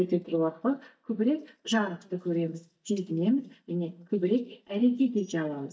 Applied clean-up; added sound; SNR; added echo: neural mask model DeepFilterNet 3.